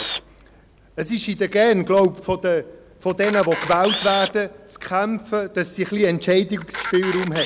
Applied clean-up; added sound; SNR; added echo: none; Camera; 12 dB; none.